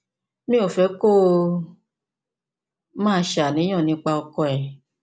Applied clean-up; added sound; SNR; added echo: none; none; none; none.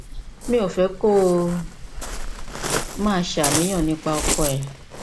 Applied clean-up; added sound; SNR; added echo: none; Waves, surf; 4 dB; none.